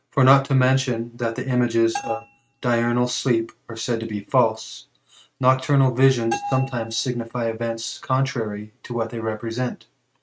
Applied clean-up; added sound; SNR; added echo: neural mask model RNNoise.